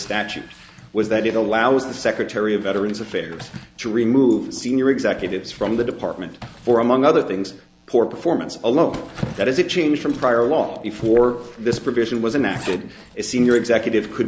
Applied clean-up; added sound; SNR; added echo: none; Zipper (clothing); 18 dB; none.